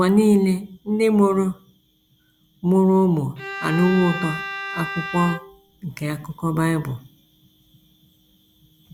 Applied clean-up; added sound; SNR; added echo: none; Bowed string instrument; 9 dB; none.